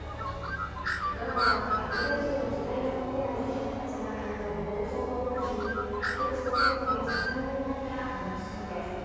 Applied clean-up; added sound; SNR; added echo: none; Bird; 1 dB; reverberation time 2.2 s.